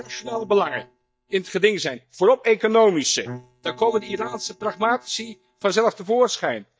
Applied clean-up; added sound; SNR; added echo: neural mask model DeepFilterNet 3.